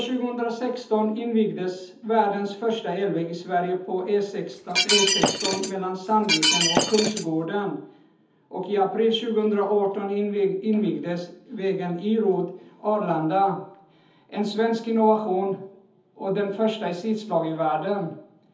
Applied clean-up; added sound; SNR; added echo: none; Shatter; -1 dB; reverberation time 0.7 s.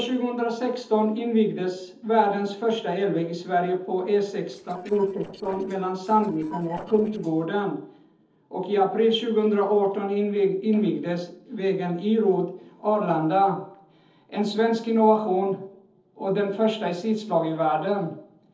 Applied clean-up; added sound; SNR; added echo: neural separator model SepFormer DNS4.